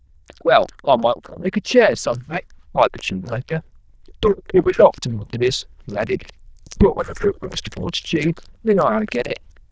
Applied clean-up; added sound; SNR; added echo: neural diffusion model UNIVERSE++.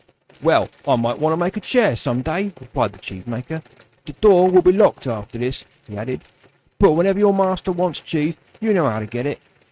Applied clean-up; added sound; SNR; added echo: neural mask model RNNoise.